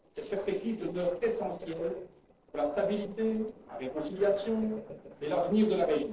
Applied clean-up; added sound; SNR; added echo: neural separator model SepFormer DNS4.